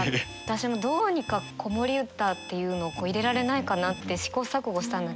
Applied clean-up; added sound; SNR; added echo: none; Alarm; 18 dB; none.